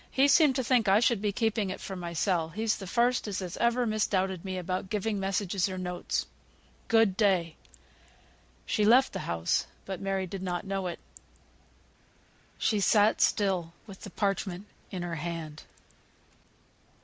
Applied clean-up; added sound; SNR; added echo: none; none; none; none.